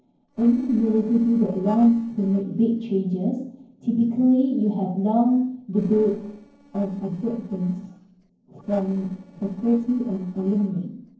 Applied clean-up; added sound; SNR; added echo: neural separator model SepFormer DNS4.